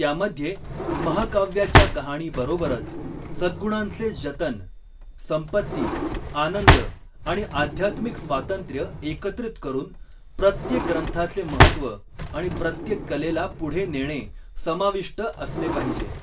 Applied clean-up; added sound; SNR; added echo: none; Drawer open or close; -1 dB; reverberation time 0.2 s.